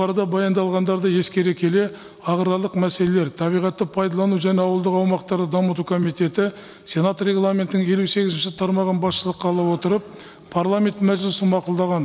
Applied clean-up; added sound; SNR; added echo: none; none; none; none.